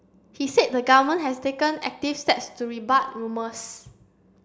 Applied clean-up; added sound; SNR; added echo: none; none; none; none.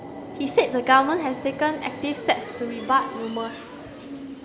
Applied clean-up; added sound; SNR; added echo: none; Subway, metro, underground; 11 dB; none.